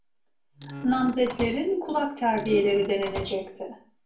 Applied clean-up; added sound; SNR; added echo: none; Squeak / Slam / Wood; 13 dB; reverberation time 0.4 s.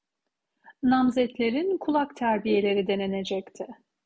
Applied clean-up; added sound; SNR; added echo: none; none; none; none.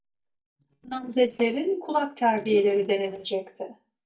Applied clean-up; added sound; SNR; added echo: neural mask model DeepFilterNet 3.